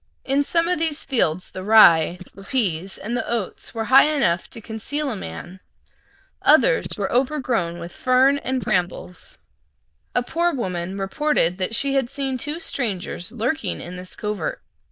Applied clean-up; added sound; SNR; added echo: neural diffusion model UNIVERSE++.